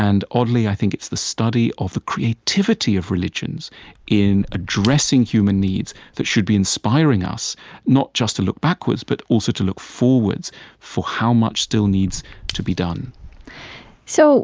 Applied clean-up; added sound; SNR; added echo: neural mask model Resemble Enhance denoiser.